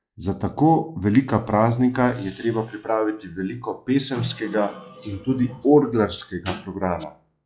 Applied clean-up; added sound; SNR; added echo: classical method log-MMSE.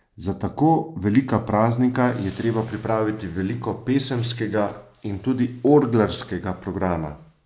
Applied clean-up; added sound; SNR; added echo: none; none; none; none.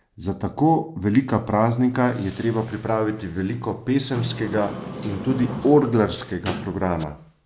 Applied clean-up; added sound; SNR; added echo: none; Sliding door; 10 dB; none.